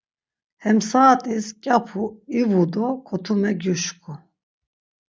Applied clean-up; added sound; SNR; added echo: none; none; none; none.